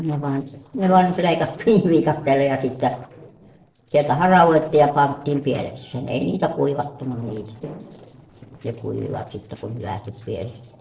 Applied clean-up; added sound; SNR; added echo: neural separator model SepFormer DNS4.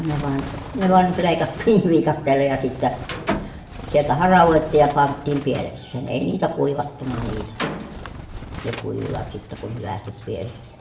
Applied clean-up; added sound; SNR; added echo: none; Bird; 12 dB; reverberation time 0.8 s.